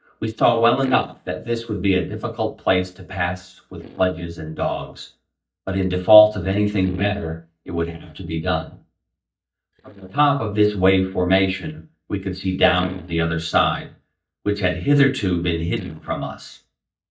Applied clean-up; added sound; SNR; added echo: neural mask model DeepFilterNet 3.